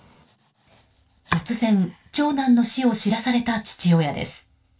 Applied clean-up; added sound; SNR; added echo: none; Domestic sounds, home sounds; 18 dB; reverberation time 0.2 s.